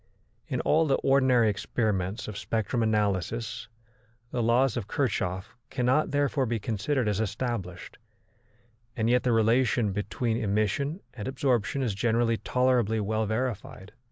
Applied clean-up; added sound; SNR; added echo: none; none; none; none.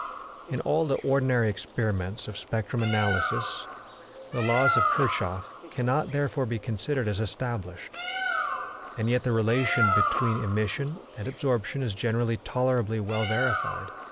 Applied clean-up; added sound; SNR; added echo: none; Bird; 5 dB; none.